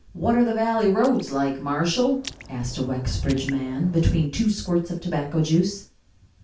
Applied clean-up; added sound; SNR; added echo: none; Raindrop; 19 dB; reverberation time 0.3 s.